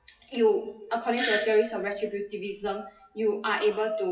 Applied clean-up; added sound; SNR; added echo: classical method WPE with log-MMSE.